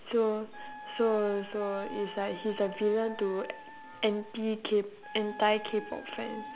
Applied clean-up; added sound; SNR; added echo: none; Wind instrument, woodwind instrument; 15 dB; none.